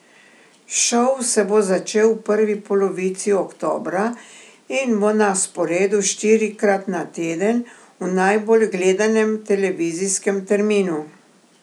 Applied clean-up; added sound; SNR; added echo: none; none; none; none.